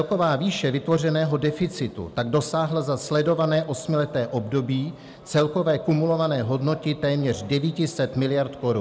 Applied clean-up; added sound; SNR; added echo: none; none; none; none.